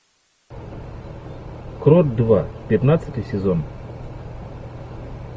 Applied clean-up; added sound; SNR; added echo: none; none; none; none.